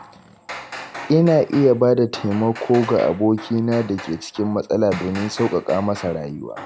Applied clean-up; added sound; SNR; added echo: none; Hammer; 16 dB; none.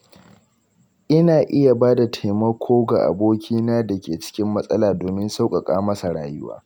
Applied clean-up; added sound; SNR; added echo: none; none; none; none.